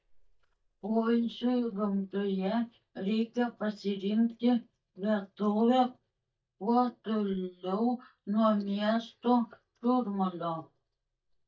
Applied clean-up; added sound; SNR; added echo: neural mask model DeepFilterNet 3.